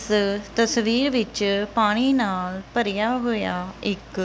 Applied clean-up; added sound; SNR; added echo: none; none; none; none.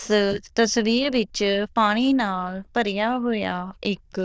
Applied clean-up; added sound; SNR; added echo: neural diffusion model UNIVERSE++.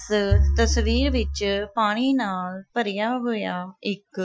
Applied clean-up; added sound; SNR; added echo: classical method Wiener filter.